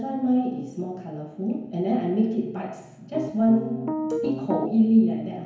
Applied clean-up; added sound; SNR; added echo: none; Piano; 5 dB; reverberation time 1.0 s.